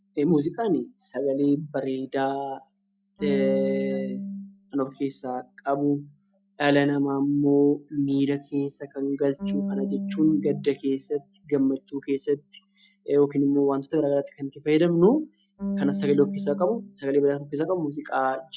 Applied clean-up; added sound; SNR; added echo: classical method log-MMSE.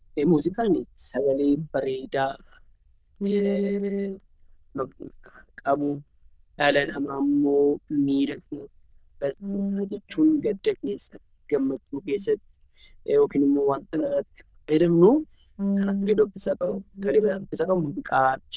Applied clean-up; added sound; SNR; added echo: neural diffusion model UNIVERSE++.